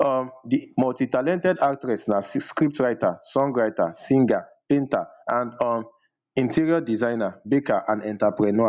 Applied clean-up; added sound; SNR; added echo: none; none; none; none.